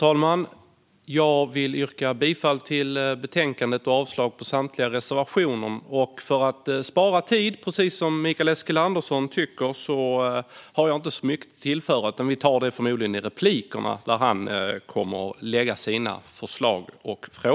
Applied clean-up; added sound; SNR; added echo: none; none; none; none.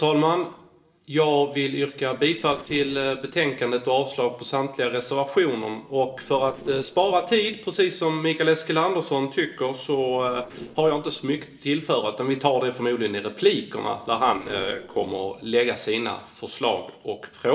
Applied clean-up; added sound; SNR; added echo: neural separator model SepFormer DNS4.